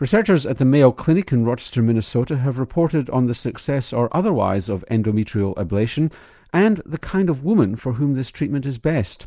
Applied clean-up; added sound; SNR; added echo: none; none; none; none.